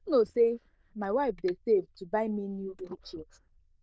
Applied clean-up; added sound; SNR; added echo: neural diffusion model UNIVERSE++.